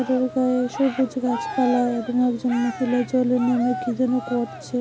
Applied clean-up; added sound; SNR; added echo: none; Cheering; 12 dB; none.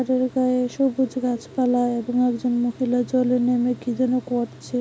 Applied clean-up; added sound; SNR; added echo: none; none; none; none.